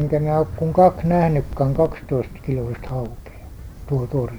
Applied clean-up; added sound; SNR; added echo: none; Wind; 13 dB; none.